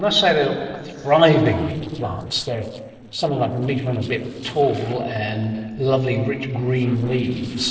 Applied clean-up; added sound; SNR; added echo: neural separator model SepFormer DNS4.